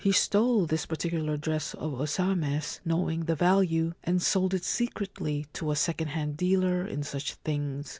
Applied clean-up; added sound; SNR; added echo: none; none; none; none.